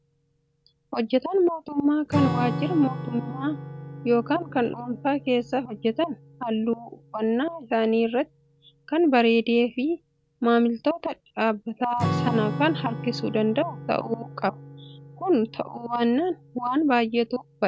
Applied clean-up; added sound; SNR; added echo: none; Acoustic guitar / Strum; 10 dB; none.